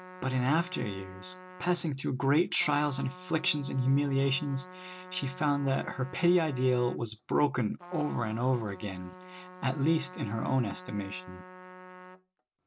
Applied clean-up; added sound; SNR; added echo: none; Trumpet; 17 dB; none.